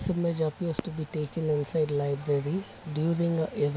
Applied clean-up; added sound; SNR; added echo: none; Fireworks; 17 dB; none.